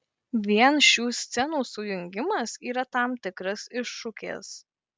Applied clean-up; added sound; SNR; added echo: none; none; none; none.